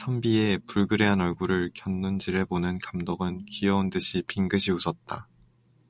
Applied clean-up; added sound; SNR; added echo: none; none; none; none.